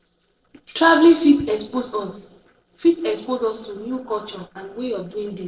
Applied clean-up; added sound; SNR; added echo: neural separator model SepFormer DNS4.